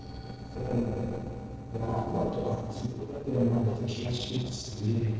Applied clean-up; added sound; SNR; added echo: neural separator model SepFormer DNS4.